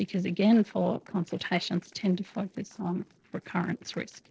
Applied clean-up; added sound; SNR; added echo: neural separator model SepFormer DNS4.